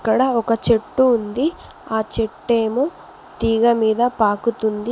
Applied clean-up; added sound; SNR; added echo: none; none; none; none.